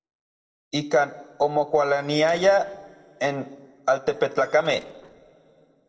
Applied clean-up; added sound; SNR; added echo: neural separator model SepFormer DNS4.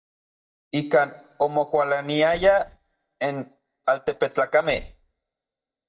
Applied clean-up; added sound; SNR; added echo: neural mask model DeepFilterNet 3.